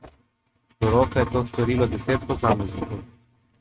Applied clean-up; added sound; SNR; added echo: neural mask model RNNoise.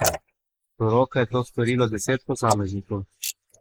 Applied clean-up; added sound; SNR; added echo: neural mask model Resemble Enhance denoiser.